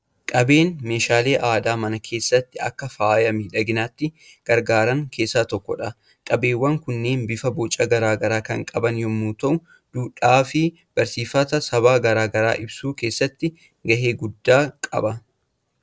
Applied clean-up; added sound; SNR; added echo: none; none; none; none.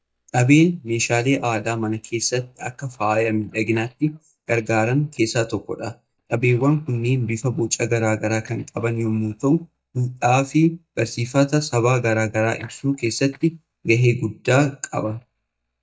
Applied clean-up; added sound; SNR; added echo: neural mask model DeepFilterNet 3.